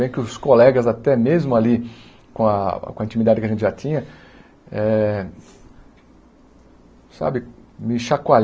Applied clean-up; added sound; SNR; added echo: none; none; none; none.